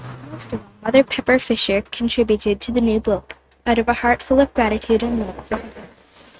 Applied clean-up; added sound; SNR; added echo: neural mask model RNNoise.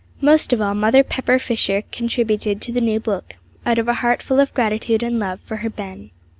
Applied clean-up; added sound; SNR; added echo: none; none; none; none.